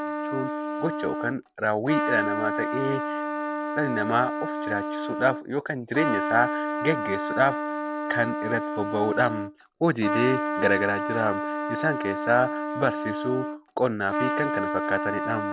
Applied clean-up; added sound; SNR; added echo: none; Trumpet; 2 dB; none.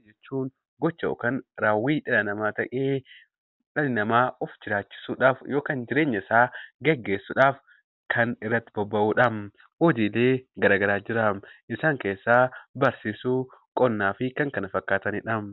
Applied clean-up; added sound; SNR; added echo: none; none; none; none.